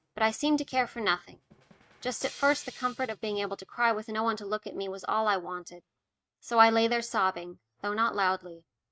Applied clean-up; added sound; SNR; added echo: neural mask model RNNoise.